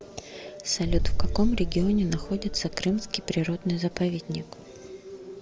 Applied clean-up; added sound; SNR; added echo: none; Boom; -1 dB; none.